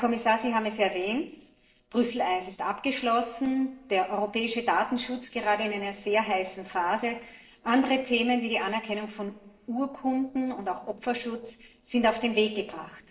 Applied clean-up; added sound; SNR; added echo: neural separator model SepFormer DNS4.